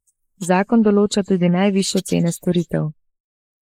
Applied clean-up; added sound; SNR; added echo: neural mask model Resemble Enhance denoiser.